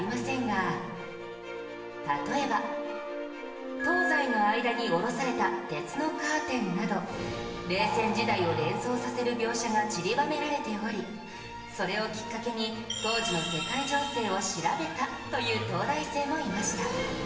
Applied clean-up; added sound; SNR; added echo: none; Wood; 11 dB; reverberation time 1.2 s.